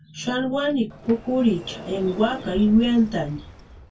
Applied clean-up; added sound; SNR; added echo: none; Sliding door; 17 dB; reverberation time 0.1 s.